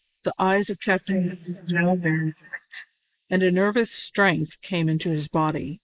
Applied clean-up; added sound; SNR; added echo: neural mask model Resemble Enhance denoiser.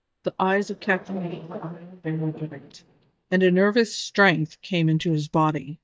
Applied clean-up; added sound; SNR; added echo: neural mask model DeepFilterNet 3.